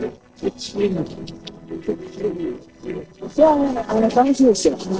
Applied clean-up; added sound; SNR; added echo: neural separator model SepFormer DNS4.